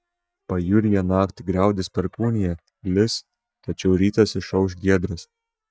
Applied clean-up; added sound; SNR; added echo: neural mask model DeepFilterNet 3.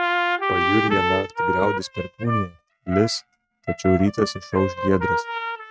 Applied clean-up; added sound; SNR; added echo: neural mask model RNNoise.